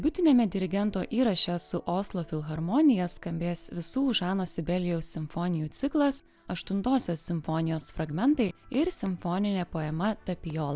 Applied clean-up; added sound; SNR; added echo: none; none; none; none.